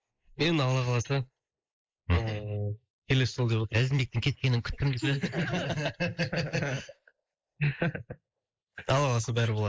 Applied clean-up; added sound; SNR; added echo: neural mask model Resemble Enhance denoiser.